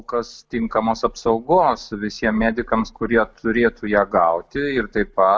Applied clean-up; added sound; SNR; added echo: none; none; none; none.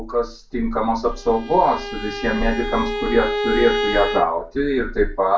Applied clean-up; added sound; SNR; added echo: none; Bowed string instrument; 7 dB; reverberation time 0.3 s.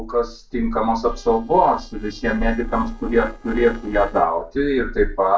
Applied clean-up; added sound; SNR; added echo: neural separator model SepFormer DNS4.